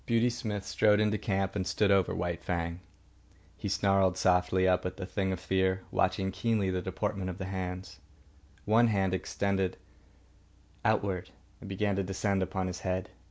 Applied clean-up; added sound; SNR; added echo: none; none; none; none.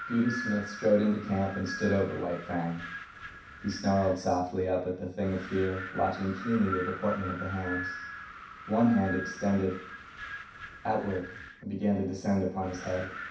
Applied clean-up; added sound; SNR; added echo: none; Wind; 11 dB; reverberation time 0.6 s.